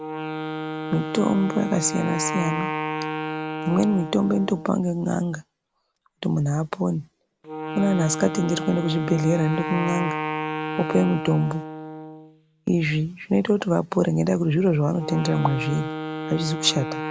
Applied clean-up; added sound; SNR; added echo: none; Wind instrument, woodwind instrument; 7 dB; none.